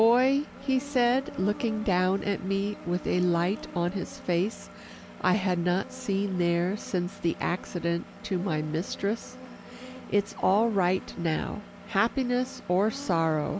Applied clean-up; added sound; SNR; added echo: none; Insect + Engine; 15 dB; none.